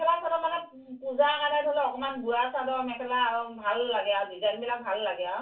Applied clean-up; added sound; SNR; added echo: none; none; none; reverberation time 0.2 s.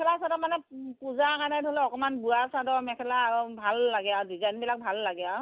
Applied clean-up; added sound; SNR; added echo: none; none; none; none.